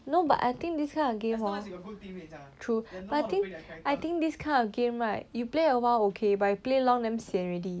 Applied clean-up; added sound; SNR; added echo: none; none; none; none.